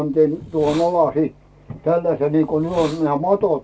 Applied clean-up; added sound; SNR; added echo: none; Hiss; 19 dB; none.